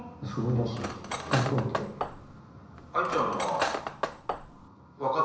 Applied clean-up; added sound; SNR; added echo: none; Cutlery, silverware; 4 dB; reverberation time 1.0 s.